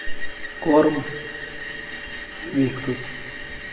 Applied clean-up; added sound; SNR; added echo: none; Screech; 11 dB; reverberation time 1.6 s.